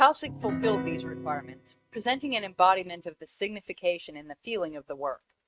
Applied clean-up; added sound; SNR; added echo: neural mask model RNNoise.